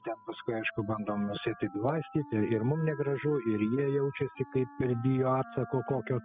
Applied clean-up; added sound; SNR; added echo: classical method spectral subtraction.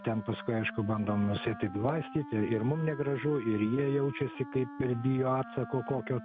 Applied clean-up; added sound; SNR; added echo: none; Wind instrument, woodwind instrument; 14 dB; none.